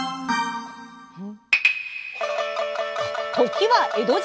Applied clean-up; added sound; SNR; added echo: none; none; none; none.